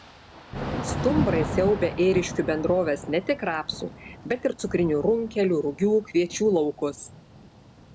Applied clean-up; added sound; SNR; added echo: none; Thunder / Rain; 8 dB; none.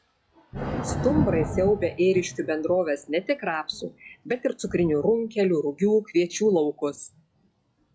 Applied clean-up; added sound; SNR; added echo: classical method log-MMSE.